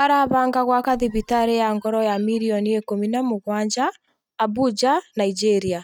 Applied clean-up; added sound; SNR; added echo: neural mask model RNNoise.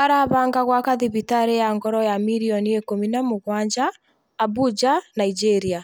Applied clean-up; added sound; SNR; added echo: none; none; none; none.